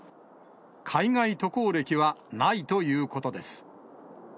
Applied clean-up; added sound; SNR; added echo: none; none; none; none.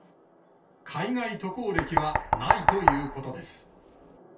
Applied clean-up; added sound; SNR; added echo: none; Knock; -5 dB; reverberation time 0.2 s.